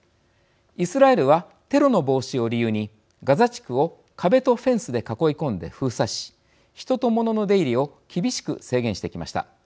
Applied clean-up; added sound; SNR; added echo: none; none; none; none.